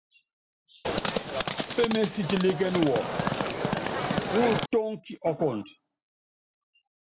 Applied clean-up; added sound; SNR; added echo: none; Livestock, farm animals, working animals; 0 dB; none.